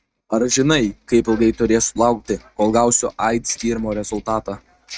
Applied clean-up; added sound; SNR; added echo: neural mask model RNNoise.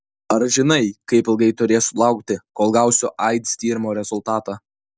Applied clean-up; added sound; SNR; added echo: none; none; none; none.